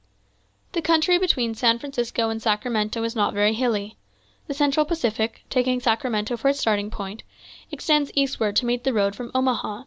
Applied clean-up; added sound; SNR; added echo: none; none; none; none.